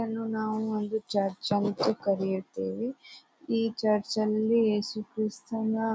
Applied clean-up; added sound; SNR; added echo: none; none; none; none.